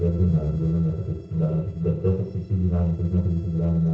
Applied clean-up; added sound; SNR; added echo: neural separator model SepFormer DNS4.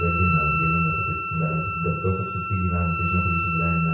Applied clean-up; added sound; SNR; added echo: none; Wind instrument, woodwind instrument; 2 dB; reverberation time 0.6 s.